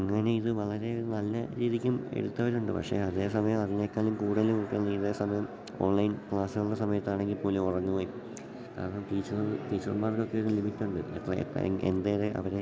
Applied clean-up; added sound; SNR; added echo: none; none; none; none.